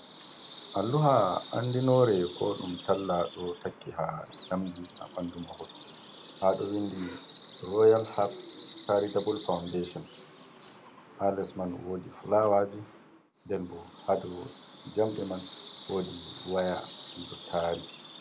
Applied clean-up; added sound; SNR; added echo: none; Bird vocalization, bird call, bird song; 13 dB; none.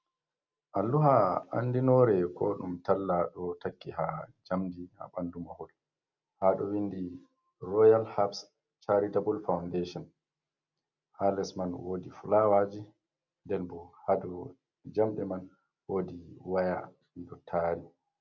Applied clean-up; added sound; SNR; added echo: none; none; none; none.